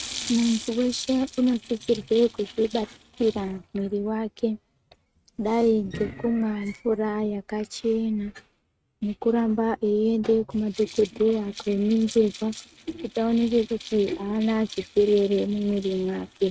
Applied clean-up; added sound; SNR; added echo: neural mask model RNNoise.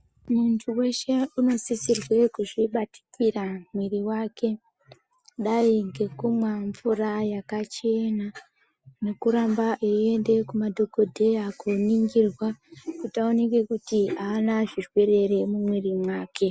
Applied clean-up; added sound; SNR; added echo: none; none; none; none.